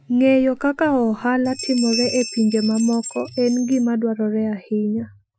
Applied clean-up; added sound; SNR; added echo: classical method Wiener filter.